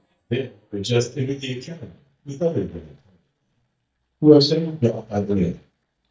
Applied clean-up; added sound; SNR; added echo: neural mask model DeepFilterNet 3.